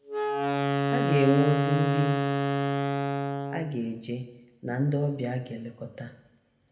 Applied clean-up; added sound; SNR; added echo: none; Wind instrument, woodwind instrument; -1 dB; reverberation time 0.8 s.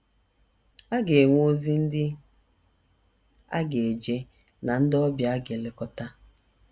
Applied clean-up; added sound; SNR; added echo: none; none; none; none.